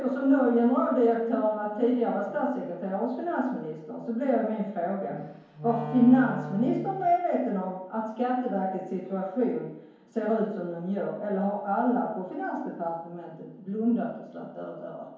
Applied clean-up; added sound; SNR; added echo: none; Wind instrument, woodwind instrument; 11 dB; reverberation time 1.0 s.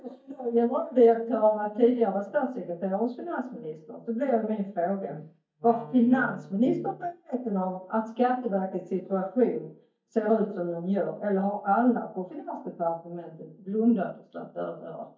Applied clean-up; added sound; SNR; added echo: neural mask model DeepFilterNet 3.